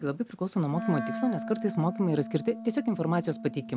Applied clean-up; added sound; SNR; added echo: none; Wind instrument, woodwind instrument; 9 dB; none.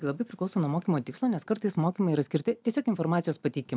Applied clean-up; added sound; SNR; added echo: none; none; none; none.